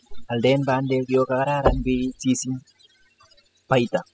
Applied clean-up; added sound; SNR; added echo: classical method spectral subtraction.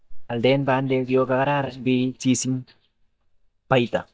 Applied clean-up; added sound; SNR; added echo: neural mask model DeepFilterNet 3.